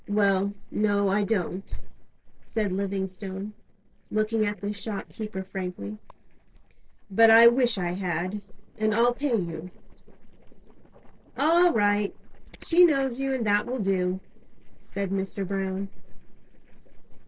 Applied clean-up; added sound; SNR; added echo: neural separator model SepFormer DNS4.